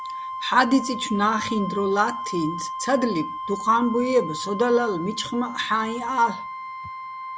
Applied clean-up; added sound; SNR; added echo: none; Wind instrument, woodwind instrument; 8 dB; none.